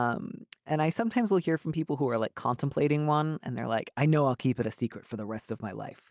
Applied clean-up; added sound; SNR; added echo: none; none; none; none.